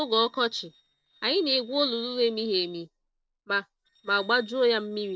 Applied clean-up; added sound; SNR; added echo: neural separator model SepFormer DNS4.